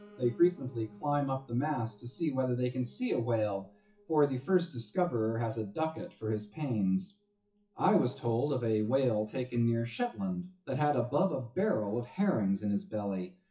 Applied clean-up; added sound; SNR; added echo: classical method WPE with log-MMSE.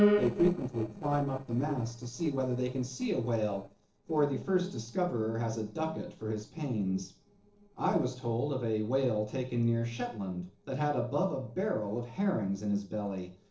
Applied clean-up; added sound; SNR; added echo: neural separator model SepFormer DNS4.